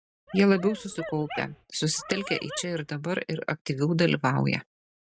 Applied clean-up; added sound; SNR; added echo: none; Dog; 14 dB; none.